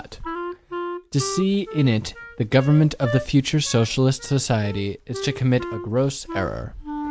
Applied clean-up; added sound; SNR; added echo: none; Wind instrument, woodwind instrument; 12 dB; none.